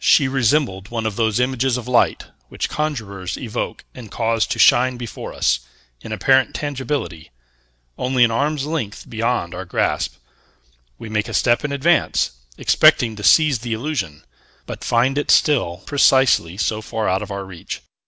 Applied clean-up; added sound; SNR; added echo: none; none; none; none.